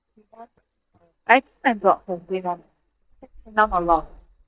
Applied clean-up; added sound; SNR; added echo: neural mask model DeepFilterNet 3.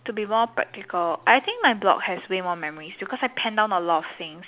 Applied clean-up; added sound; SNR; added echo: none; none; none; none.